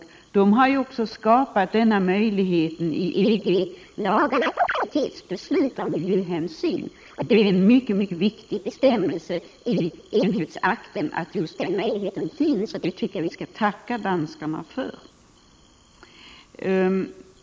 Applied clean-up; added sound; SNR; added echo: neural mask model Resemble Enhance denoiser.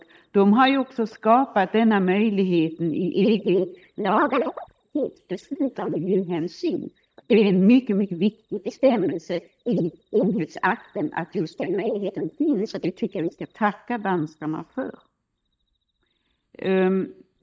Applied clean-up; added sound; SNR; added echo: neural mask model DeepFilterNet 3.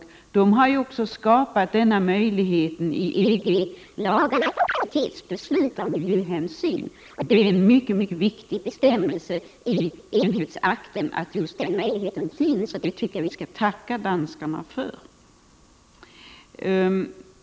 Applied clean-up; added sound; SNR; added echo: none; none; none; none.